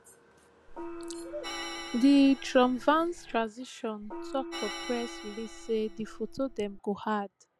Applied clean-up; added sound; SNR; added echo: none; Organ + Gong; 12 dB; none.